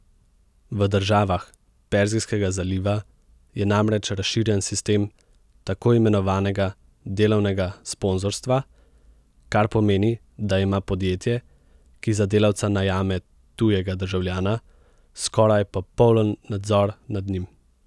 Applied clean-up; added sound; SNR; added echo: none; none; none; none.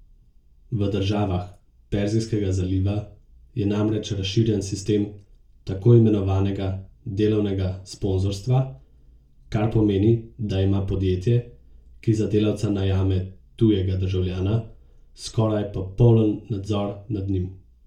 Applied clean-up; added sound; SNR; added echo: none; none; none; reverberation time 0.3 s.